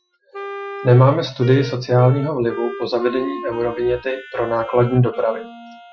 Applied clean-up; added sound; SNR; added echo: classical method Wiener filter.